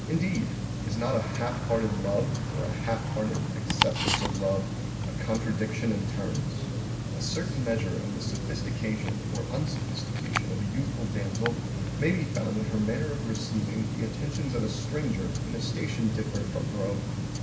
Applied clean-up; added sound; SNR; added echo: none; Tick-tock; -1 dB; reverberation time 1.8 s.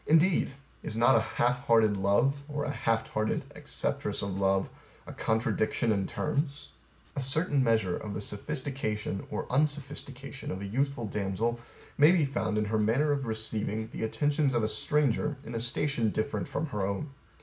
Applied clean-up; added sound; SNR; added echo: none; none; none; none.